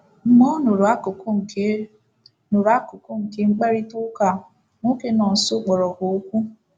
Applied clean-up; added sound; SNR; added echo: none; none; none; none.